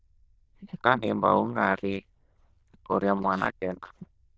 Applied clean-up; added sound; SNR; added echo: neural diffusion model UNIVERSE++.